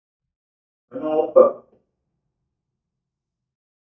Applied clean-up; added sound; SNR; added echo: neural mask model DeepFilterNet 3.